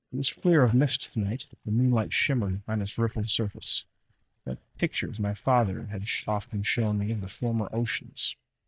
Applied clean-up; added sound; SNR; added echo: neural mask model DeepFilterNet 3.